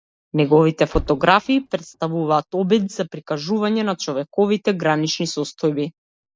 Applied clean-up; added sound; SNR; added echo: neural mask model DeepFilterNet 3.